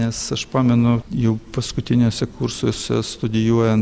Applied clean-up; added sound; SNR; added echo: none; none; none; none.